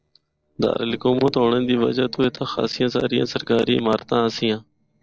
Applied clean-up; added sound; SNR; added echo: neural separator model SepFormer DNS4.